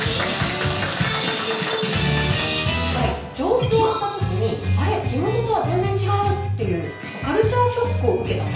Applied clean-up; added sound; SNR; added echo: none; none; none; reverberation time 0.5 s.